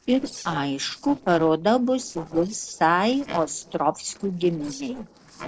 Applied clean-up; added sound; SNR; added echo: neural separator model SepFormer DNS4.